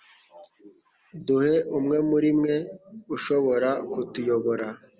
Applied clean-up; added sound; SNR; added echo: none; none; none; none.